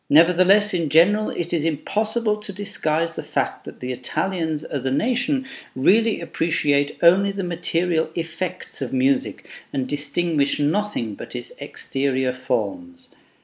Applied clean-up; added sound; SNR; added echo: none; none; none; none.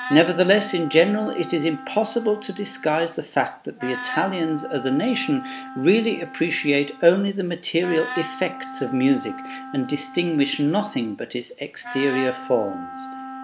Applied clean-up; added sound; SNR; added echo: none; Wind instrument, woodwind instrument; 13 dB; none.